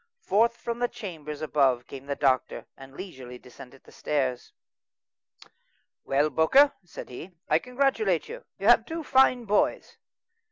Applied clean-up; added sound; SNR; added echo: none; none; none; none.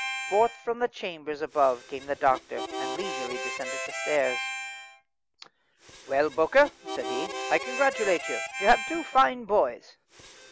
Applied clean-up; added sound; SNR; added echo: none; Harmonica; 8 dB; none.